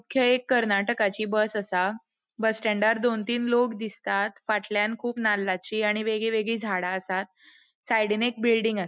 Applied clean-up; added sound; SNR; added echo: none; none; none; none.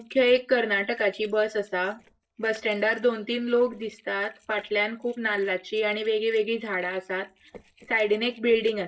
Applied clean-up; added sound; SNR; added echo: neural separator model SepFormer DNS4.